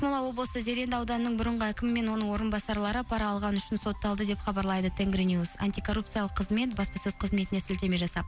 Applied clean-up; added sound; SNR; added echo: none; none; none; none.